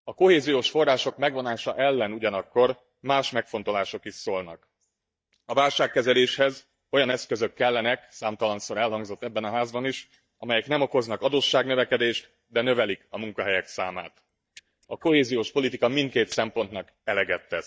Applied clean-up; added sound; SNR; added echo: neural mask model DeepFilterNet 3.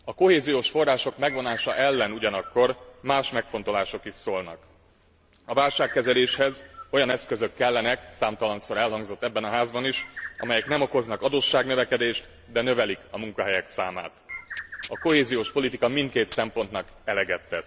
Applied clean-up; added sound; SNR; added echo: none; Tearing + Bird; 18 dB; none.